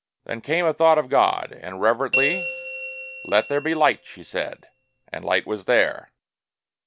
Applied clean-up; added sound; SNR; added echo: none; Bell; 7 dB; none.